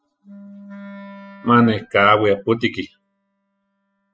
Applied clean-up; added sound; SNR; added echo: classical method spectral subtraction.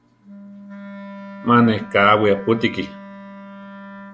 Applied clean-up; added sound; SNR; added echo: none; Wind instrument, woodwind instrument; 16 dB; none.